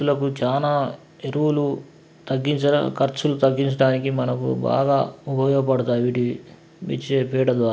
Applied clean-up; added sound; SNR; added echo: none; none; none; none.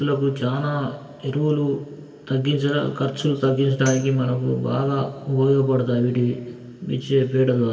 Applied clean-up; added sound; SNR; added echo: none; Tambourine; 19 dB; reverberation time 1.8 s.